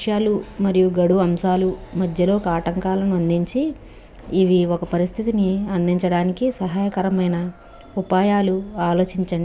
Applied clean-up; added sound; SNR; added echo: none; none; none; none.